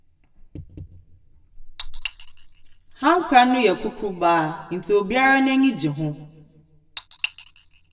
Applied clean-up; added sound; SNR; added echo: none; none; none; reverberation time 0.9 s.